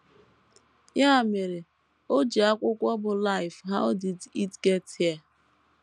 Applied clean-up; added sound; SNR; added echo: none; none; none; none.